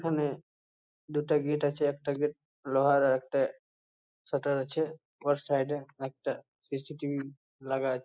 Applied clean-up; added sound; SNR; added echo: neural mask model Resemble Enhance denoiser.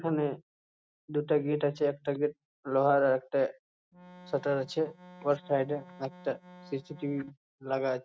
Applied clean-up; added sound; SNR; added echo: neural mask model RNNoise.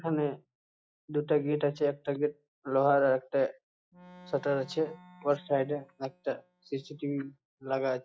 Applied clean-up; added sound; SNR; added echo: classical method log-MMSE.